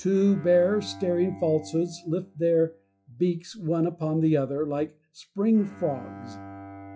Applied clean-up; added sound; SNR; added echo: classical method log-MMSE.